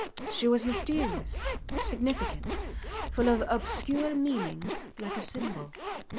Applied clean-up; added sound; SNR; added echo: none; Zipper (clothing) + Scissors; 4 dB; none.